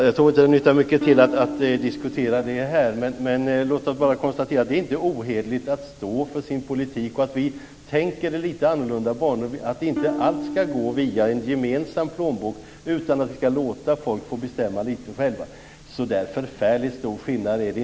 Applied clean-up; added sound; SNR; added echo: none; Electric guitar / Strum; 8 dB; none.